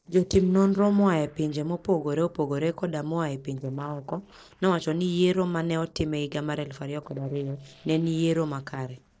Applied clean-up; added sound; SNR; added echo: neural separator model SepFormer DNS4.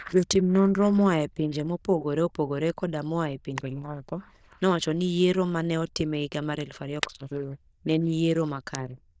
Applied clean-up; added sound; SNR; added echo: neural diffusion model UNIVERSE++.